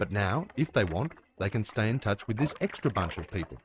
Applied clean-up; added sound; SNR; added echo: neural mask model RNNoise.